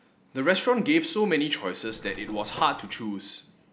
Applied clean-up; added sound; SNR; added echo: none; Mechanisms; 18 dB; none.